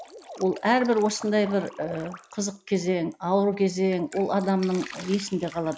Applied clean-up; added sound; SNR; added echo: none; Drip; 19 dB; none.